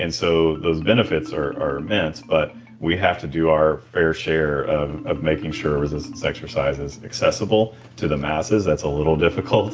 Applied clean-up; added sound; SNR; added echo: none; Marimba, xylophone; 17 dB; none.